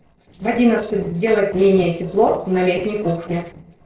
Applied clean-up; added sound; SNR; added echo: neural separator model SepFormer DNS4.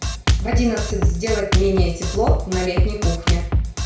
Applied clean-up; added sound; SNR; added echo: none; Drum kit; -4 dB; reverberation time 0.6 s.